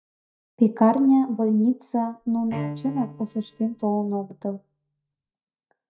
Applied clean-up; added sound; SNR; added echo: neural mask model DeepFilterNet 3.